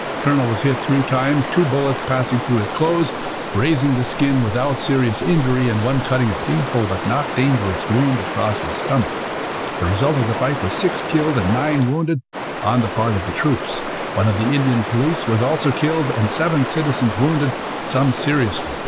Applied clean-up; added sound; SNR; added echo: none; Stream; 6 dB; none.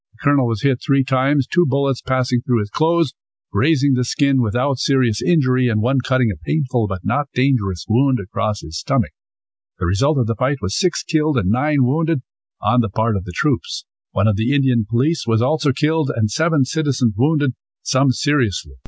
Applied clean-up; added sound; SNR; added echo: none; none; none; none.